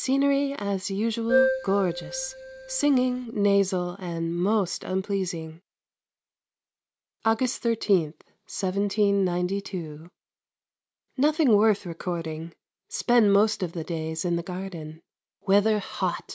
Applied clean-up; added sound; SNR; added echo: none; Keyboard (musical); 3 dB; none.